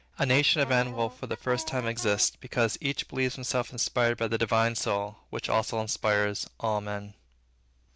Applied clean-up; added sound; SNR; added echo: none; Wind instrument, woodwind instrument; 15 dB; none.